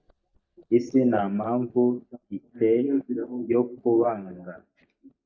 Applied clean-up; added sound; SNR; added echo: neural mask model DeepFilterNet 3.